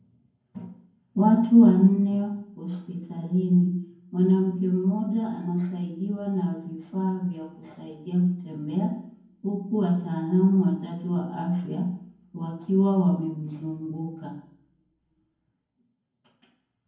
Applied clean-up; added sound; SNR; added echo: none; none; none; reverberation time 0.9 s.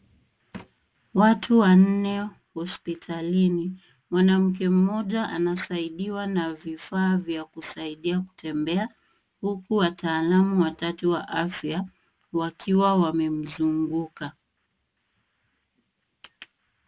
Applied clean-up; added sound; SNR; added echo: none; none; none; none.